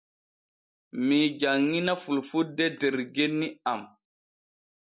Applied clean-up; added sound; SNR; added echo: none; none; none; none.